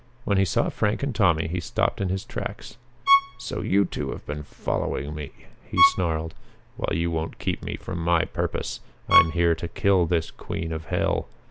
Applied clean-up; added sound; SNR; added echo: none; Bowed string instrument; 1 dB; none.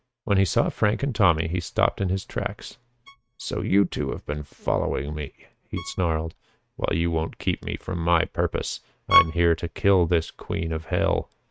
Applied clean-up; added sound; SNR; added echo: neural mask model RNNoise.